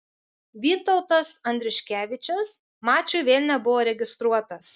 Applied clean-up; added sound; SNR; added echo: none; none; none; none.